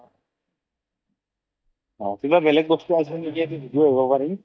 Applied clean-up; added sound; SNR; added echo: neural mask model DeepFilterNet 3.